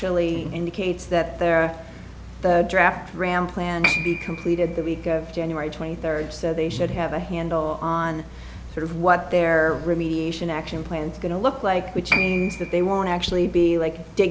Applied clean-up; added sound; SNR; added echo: none; Piano; 12 dB; none.